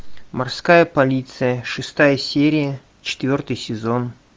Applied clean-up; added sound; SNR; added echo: none; none; none; none.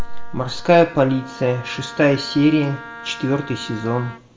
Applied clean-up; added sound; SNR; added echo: none; Wind instrument, woodwind instrument; 17 dB; reverberation time 0.5 s.